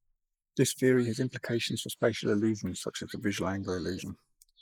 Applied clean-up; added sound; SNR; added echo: neural mask model Resemble Enhance denoiser.